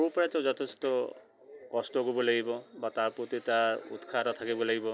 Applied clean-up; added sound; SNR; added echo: none; none; none; none.